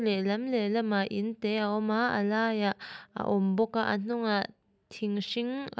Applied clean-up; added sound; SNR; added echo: none; none; none; none.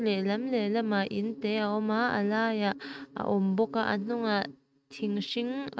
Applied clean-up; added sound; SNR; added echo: neural mask model RNNoise.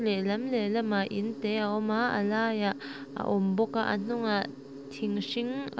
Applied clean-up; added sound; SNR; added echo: none; Insect; 13 dB; none.